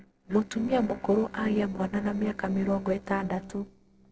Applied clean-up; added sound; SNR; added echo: neural separator model SepFormer DNS4.